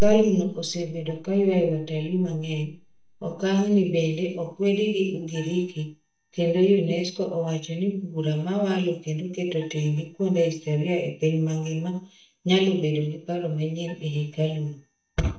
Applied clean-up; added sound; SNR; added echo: neural mask model DeepFilterNet 3.